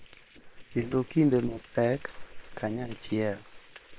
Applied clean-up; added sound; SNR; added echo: neural separator model SepFormer WHAM!.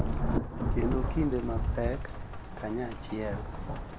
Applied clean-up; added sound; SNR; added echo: none; Rain / Thunderstorm; -3 dB; none.